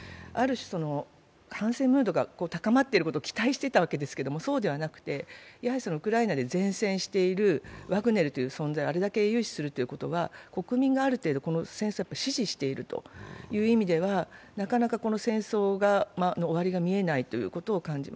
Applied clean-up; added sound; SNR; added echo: none; none; none; none.